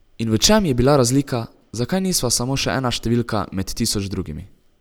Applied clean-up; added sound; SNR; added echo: none; none; none; none.